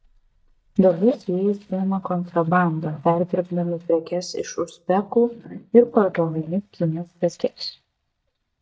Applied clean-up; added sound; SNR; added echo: neural mask model DeepFilterNet 3.